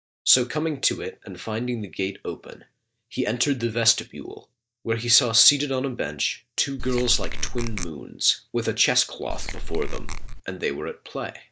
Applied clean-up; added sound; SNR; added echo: neural mask model DeepFilterNet 3.